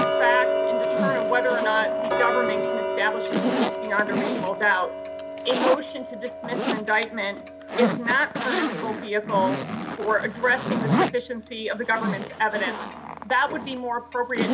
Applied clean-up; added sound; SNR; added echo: none; Tick-tock + Zipper (clothing); 0 dB; none.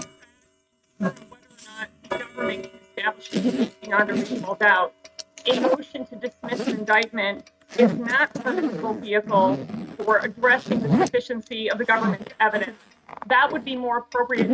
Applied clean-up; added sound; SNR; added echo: neural mask model RNNoise.